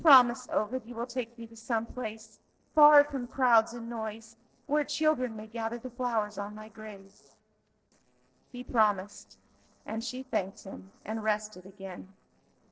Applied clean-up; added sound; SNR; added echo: neural separator model SepFormer DNS4.